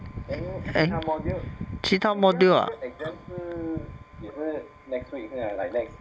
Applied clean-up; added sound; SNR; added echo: none; none; none; none.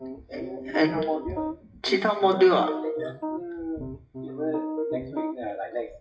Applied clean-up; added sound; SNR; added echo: classical method WPE with log-MMSE.